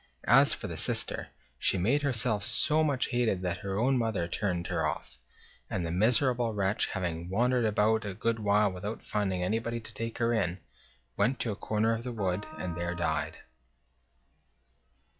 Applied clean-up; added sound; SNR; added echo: classical method log-MMSE.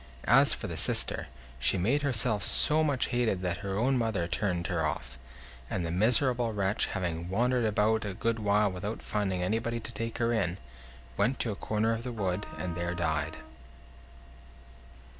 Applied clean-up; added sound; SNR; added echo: none; Trumpet; 15 dB; none.